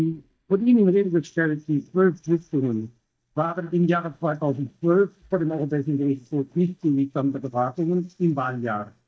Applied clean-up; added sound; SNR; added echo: neural mask model DeepFilterNet 3.